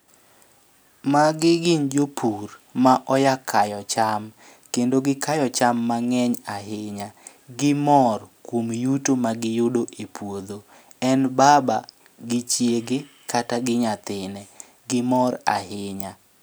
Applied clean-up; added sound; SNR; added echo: none; none; none; none.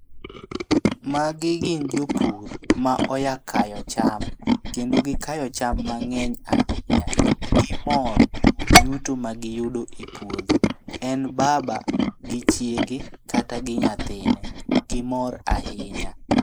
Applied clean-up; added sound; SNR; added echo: neural mask model Resemble Enhance denoiser.